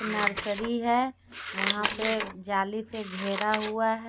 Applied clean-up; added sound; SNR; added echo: none; Scissors + Tambourine; 5 dB; none.